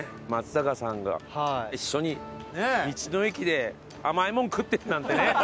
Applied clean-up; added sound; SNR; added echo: none; none; none; none.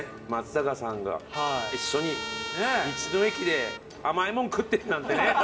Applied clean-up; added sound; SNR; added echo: none; Trumpet; 8 dB; reverberation time 2.0 s.